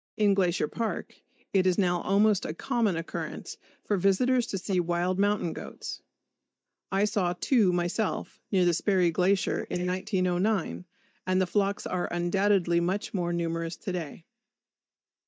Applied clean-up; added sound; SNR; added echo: neural mask model DeepFilterNet 3.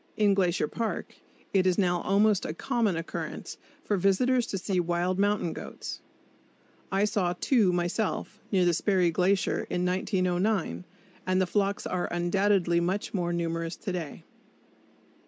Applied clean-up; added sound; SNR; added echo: none; none; none; none.